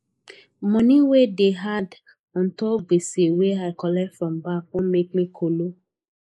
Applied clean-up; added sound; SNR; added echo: neural mask model Resemble Enhance denoiser.